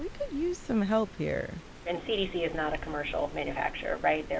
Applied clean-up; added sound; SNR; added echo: none; Rain; 12 dB; none.